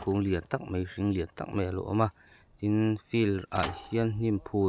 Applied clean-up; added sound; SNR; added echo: none; Thump, thud / Bicycle; 18 dB; none.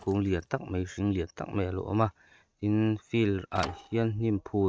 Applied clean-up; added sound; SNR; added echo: neural mask model RNNoise.